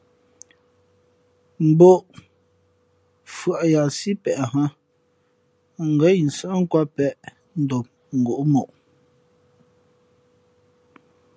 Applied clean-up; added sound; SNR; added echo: none; none; none; none.